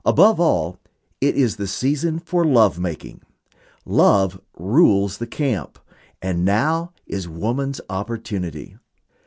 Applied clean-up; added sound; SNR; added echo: none; none; none; none.